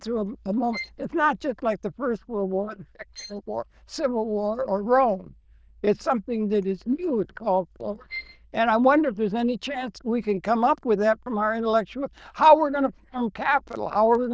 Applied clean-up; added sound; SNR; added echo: neural diffusion model UNIVERSE++.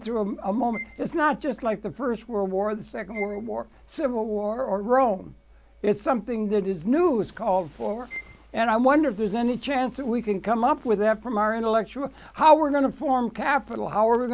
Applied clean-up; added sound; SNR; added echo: none; Bowed string instrument; 18 dB; none.